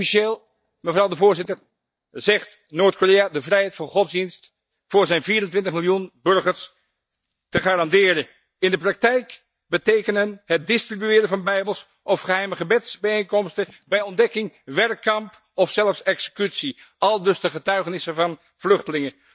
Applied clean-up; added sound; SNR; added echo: neural mask model DeepFilterNet 3.